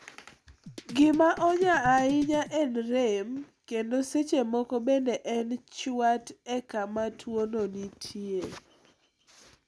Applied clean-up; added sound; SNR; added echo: none; Drum kit; 14 dB; none.